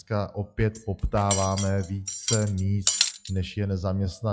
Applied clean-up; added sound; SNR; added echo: classical method log-MMSE.